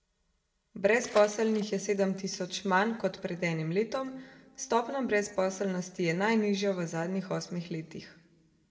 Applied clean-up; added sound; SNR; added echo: none; Water / Splash, splatter; 16 dB; reverberation time 1.2 s.